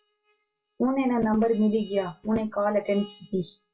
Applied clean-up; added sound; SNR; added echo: classical method WPE with log-MMSE.